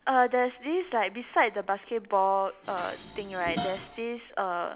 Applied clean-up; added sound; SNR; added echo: none; Dishes, pots, and pans; 15 dB; none.